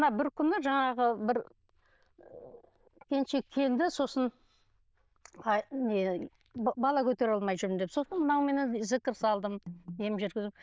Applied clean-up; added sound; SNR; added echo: neural diffusion model UNIVERSE++.